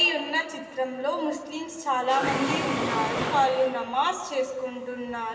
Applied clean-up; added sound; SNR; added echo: none; Mechanisms; 4 dB; reverberation time 2.6 s.